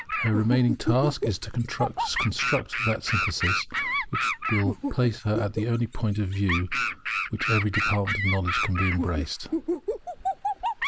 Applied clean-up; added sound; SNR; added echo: neural mask model Resemble Enhance denoiser.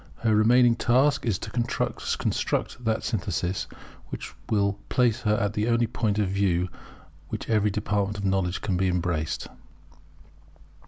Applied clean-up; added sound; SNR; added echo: none; none; none; none.